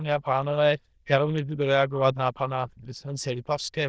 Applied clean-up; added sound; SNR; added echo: neural diffusion model UNIVERSE++.